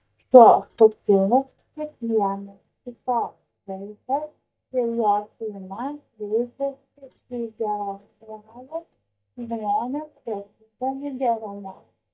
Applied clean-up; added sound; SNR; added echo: neural mask model DeepFilterNet 3.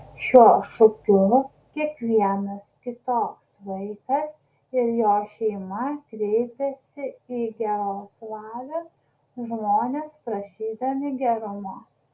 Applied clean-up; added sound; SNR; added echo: none; none; none; none.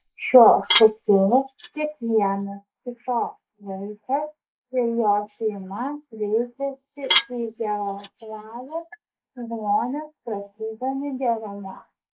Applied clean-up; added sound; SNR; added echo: neural mask model Resemble Enhance denoiser.